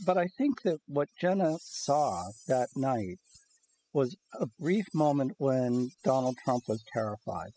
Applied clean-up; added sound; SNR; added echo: classical method spectral subtraction.